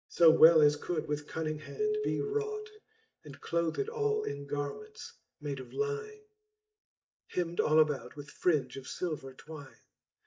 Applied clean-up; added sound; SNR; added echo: neural mask model DeepFilterNet 3.